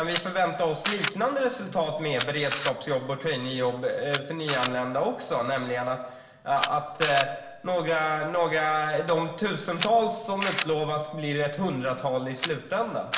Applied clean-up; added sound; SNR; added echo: none; Camera; 6 dB; reverberation time 1.0 s.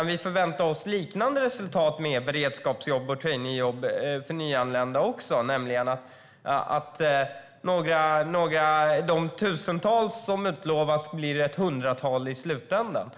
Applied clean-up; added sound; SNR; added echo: none; none; none; none.